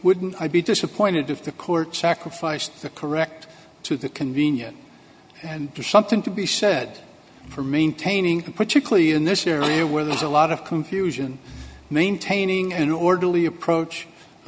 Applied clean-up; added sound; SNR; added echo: none; none; none; none.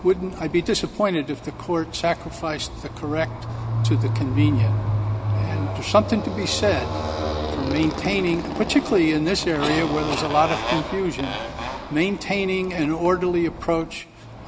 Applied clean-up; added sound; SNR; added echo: none; Motorcycle; 3 dB; none.